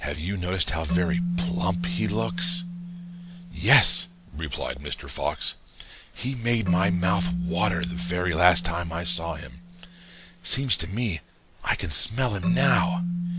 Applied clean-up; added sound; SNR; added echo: none; Keyboard (musical); 5 dB; none.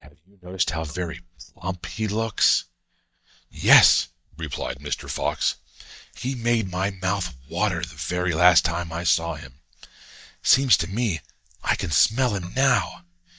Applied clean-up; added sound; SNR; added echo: neural mask model DeepFilterNet 3.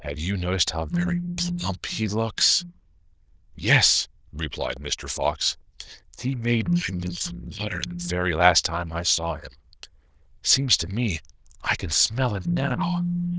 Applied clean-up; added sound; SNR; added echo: neural diffusion model UNIVERSE++.